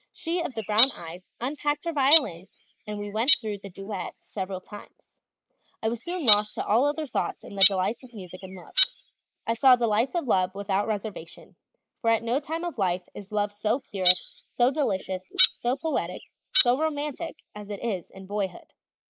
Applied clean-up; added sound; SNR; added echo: neural mask model Resemble Enhance denoiser.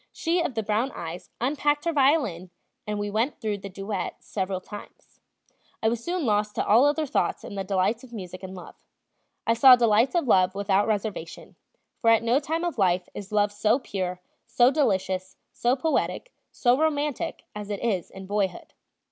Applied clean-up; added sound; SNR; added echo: none; none; none; none.